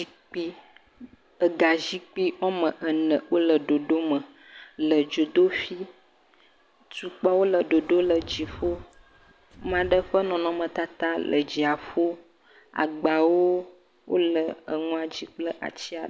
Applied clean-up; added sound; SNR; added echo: none; Livestock, farm animals, working animals; 18 dB; none.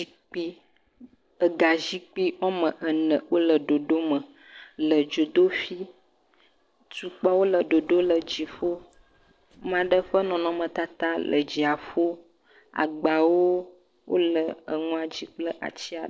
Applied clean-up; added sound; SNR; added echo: neural separator model SepFormer DNS4.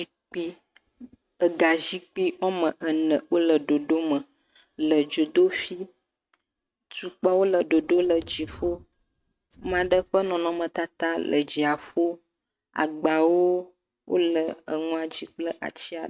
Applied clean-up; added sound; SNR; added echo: neural mask model RNNoise.